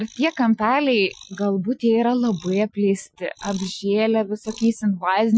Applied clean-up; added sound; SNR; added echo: classical method Wiener filter.